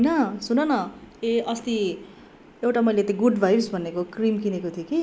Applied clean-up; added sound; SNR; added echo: none; none; none; none.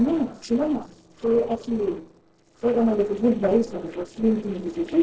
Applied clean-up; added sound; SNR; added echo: neural separator model SepFormer DNS4.